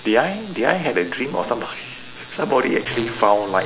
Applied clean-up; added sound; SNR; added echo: none; none; none; none.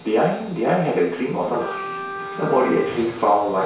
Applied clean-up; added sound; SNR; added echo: none; Trumpet; 12 dB; reverberation time 0.6 s.